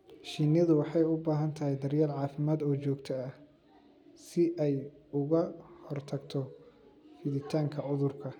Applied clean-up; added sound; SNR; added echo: none; none; none; none.